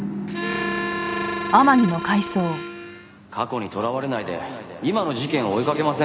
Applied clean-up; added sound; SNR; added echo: none; Harmonica; 6 dB; none.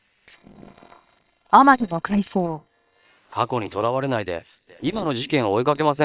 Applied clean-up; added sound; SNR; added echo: neural separator model SepFormer WHAM!.